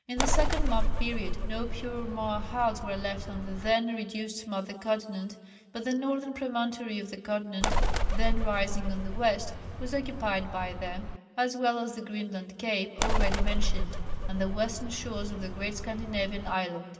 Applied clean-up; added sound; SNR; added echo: none; Bird; -4 dB; reverberation time 2.5 s.